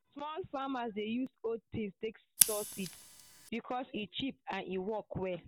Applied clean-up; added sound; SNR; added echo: none; Scissors; 1 dB; none.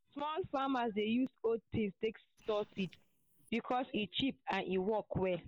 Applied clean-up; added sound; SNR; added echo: neural mask model Resemble Enhance denoiser.